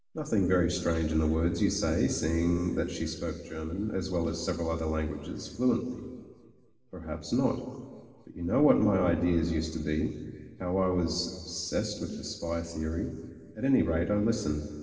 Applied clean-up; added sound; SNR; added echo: none; Snare drum; 19 dB; reverberation time 2.0 s.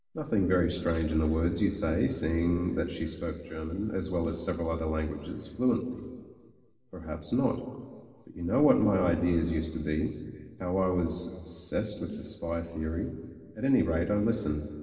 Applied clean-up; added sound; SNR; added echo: neural separator model SepFormer DNS4.